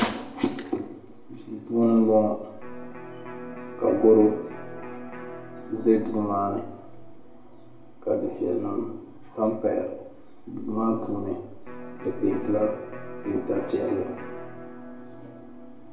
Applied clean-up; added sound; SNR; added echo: none; Electric guitar; 16 dB; reverberation time 0.7 s.